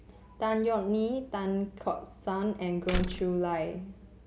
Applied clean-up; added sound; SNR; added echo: none; Slam; 3 dB; none.